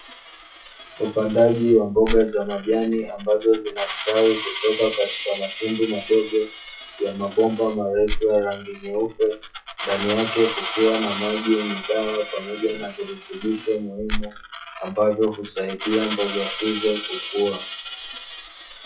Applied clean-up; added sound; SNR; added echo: classical method WPE with log-MMSE.